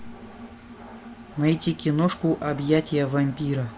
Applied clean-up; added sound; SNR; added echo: none; Engine; 17 dB; none.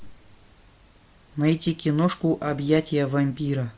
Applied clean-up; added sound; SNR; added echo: none; none; none; none.